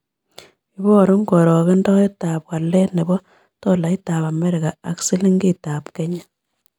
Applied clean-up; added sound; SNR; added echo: none; none; none; none.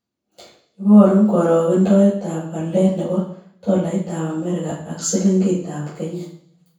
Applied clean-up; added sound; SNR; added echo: none; none; none; reverberation time 0.6 s.